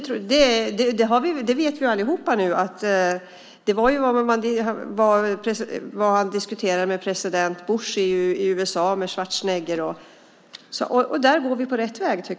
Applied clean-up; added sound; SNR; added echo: neural mask model Resemble Enhance denoiser.